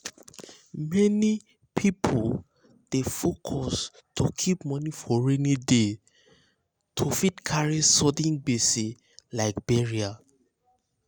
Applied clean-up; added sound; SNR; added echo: none; none; none; none.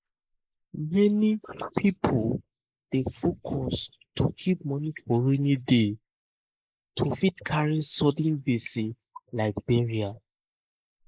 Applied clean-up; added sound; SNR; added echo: neural mask model Resemble Enhance denoiser.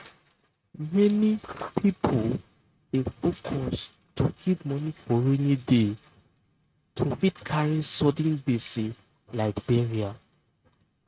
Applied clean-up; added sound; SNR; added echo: neural mask model RNNoise.